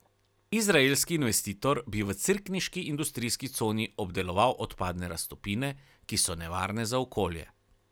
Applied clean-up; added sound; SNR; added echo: none; none; none; none.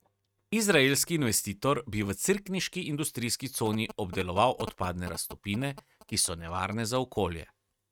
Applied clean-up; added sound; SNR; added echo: neural mask model RNNoise.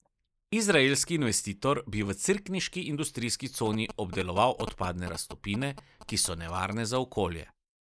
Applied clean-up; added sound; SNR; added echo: neural mask model Resemble Enhance denoiser.